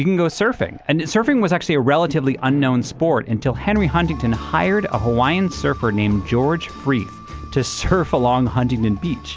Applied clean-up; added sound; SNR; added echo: none; none; none; none.